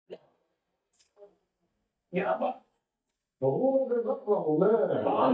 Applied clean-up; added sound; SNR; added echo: neural mask model DeepFilterNet 3.